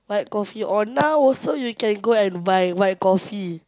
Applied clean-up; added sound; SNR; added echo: none; none; none; none.